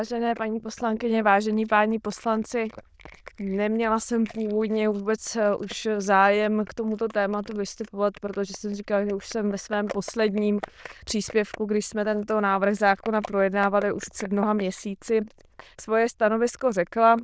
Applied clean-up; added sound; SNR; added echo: neural diffusion model UNIVERSE++.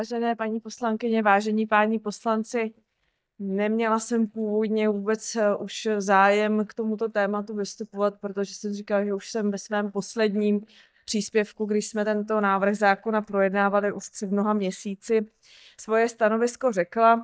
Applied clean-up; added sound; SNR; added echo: neural mask model DeepFilterNet 3.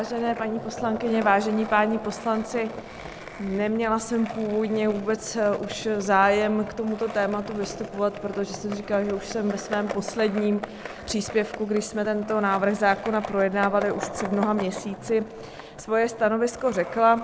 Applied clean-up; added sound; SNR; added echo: none; Skateboard; 12 dB; none.